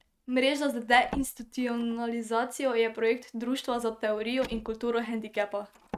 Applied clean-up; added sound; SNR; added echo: neural mask model RNNoise.